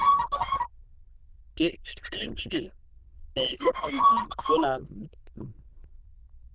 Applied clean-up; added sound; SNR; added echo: neural diffusion model UNIVERSE++.